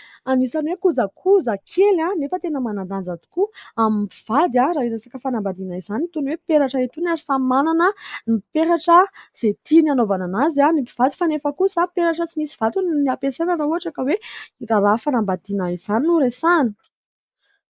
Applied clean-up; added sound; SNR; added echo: neural mask model Resemble Enhance denoiser.